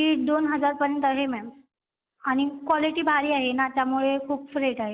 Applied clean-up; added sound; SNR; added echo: none; none; none; none.